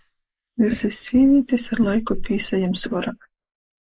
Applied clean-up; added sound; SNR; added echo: neural mask model Resemble Enhance denoiser.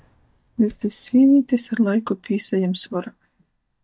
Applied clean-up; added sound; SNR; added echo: neural mask model DeepFilterNet 3.